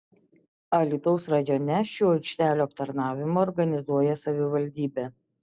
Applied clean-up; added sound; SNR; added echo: none; none; none; none.